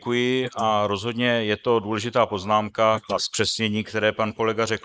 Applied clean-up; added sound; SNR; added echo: neural mask model Resemble Enhance denoiser.